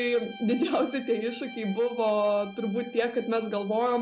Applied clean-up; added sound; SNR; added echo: none; Bowed string instrument; 19 dB; none.